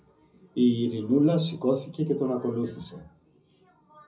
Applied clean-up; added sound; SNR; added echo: none; none; none; reverberation time 0.4 s.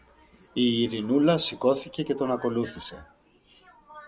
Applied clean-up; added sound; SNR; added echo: none; none; none; none.